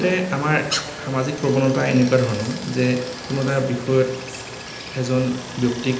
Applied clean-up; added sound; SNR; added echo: none; Stream; 11 dB; reverberation time 0.9 s.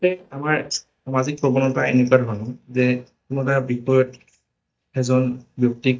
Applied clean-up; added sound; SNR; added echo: neural mask model DeepFilterNet 3.